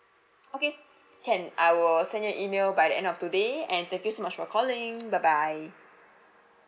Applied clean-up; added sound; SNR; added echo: none; none; none; none.